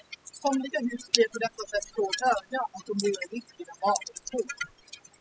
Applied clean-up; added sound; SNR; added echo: classical method spectral subtraction.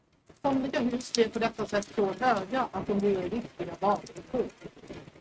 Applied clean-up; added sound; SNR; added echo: neural mask model RNNoise.